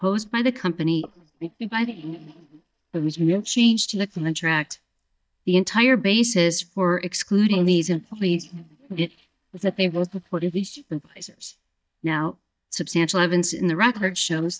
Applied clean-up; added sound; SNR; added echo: neural mask model DeepFilterNet 3.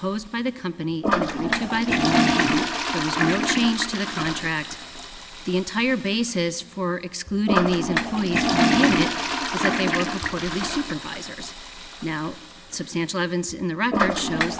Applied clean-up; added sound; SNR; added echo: none; Toilet flush; 0 dB; none.